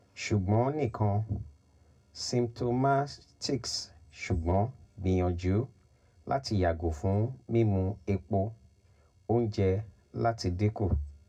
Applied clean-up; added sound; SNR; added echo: none; none; none; reverberation time 0.2 s.